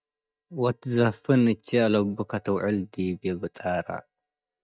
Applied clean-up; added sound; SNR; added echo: neural mask model DeepFilterNet 3.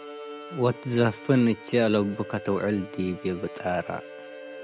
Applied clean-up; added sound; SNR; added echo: none; Bowed string instrument + Bowed string instrument; 15 dB; none.